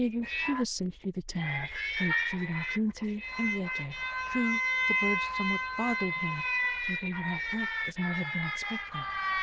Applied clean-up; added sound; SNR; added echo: neural diffusion model UNIVERSE++.